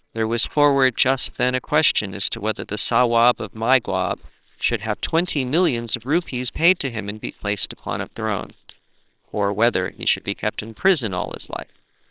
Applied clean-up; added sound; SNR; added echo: neural separator model SepFormer WHAMR!.